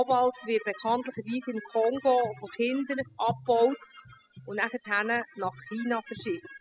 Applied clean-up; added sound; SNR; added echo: classical method spectral subtraction.